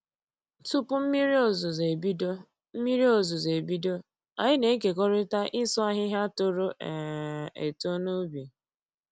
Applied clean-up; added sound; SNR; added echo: none; none; none; none.